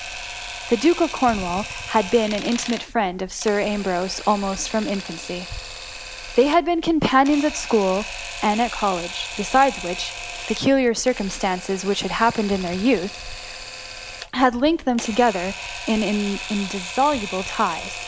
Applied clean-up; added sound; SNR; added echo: none; Camera; 11 dB; none.